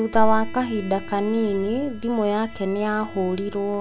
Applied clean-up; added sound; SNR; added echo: none; Bowed string instrument; 19 dB; none.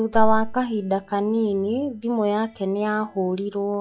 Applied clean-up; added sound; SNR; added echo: classical method log-MMSE.